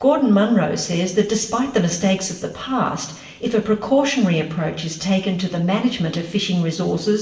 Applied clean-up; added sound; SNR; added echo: none; none; none; reverberation time 1.1 s.